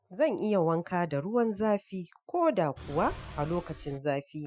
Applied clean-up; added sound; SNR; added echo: classical method Wiener filter.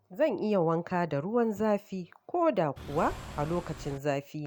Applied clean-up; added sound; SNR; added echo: none; Engine / Car; 12 dB; none.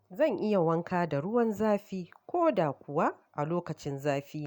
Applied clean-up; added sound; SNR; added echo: none; none; none; none.